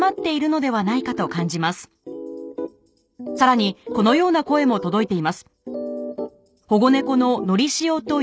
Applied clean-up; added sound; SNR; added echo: none; none; none; none.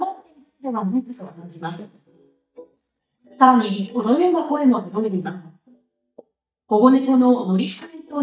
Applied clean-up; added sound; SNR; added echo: neural mask model DeepFilterNet 3.